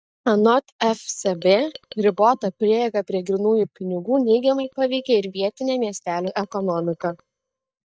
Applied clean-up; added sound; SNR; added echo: neural mask model DeepFilterNet 3.